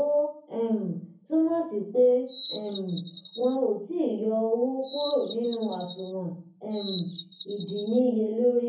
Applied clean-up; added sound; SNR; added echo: none; Bird vocalization, bird call, bird song; 3 dB; reverberation time 0.6 s.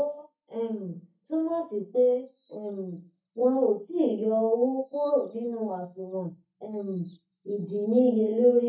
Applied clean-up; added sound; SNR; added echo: neural mask model DeepFilterNet 3.